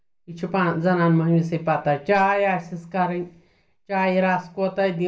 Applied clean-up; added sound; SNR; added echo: none; none; none; reverberation time 0.2 s.